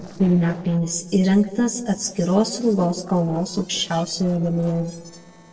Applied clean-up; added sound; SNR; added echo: neural separator model SepFormer DNS4.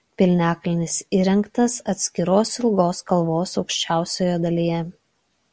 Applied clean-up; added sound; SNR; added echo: none; none; none; none.